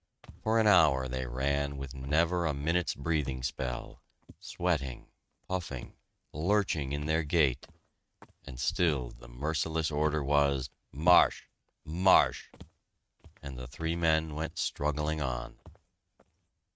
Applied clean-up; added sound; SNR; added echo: neural mask model RNNoise.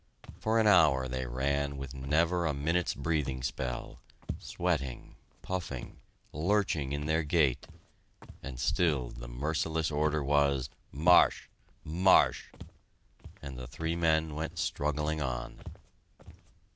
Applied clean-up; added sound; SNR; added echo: none; Walk, footsteps; 16 dB; none.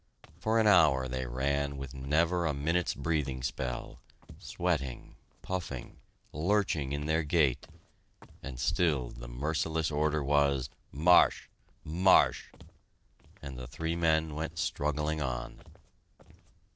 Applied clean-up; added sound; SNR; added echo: neural separator model SepFormer DNS4.